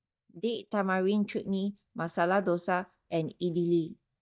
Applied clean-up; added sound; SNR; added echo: neural mask model DeepFilterNet 3.